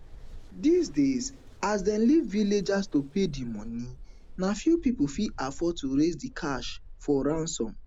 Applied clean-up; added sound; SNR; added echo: none; Mechanical fan; 14 dB; none.